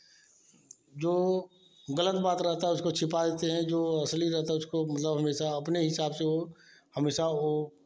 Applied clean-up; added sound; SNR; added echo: none; none; none; none.